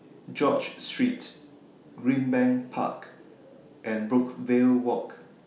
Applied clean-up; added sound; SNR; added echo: none; none; none; none.